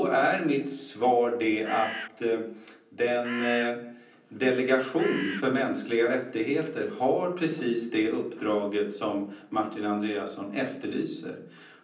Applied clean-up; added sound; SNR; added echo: none; Bird; 8 dB; reverberation time 0.6 s.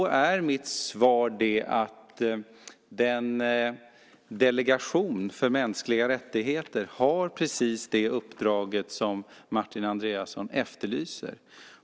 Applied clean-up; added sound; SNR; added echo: none; none; none; none.